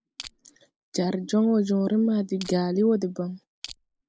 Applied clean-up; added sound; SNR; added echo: neural mask model Resemble Enhance denoiser.